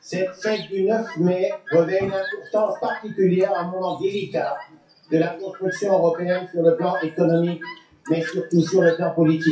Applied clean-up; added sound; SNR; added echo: classical method WPE with log-MMSE.